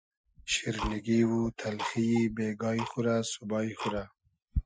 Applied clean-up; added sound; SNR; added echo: classical method Wiener filter.